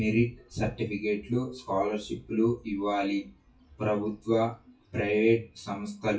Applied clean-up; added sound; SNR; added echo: classical method WPE with log-MMSE.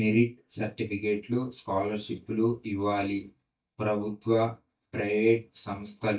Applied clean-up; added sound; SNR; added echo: neural mask model DeepFilterNet 3.